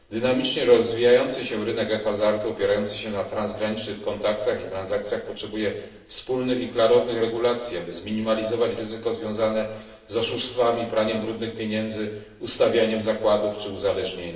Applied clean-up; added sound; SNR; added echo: none; none; none; reverberation time 1.0 s.